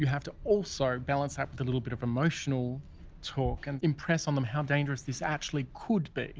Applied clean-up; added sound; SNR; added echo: none; none; none; none.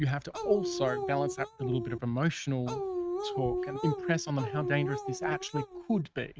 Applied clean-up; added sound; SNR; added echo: neural mask model RNNoise.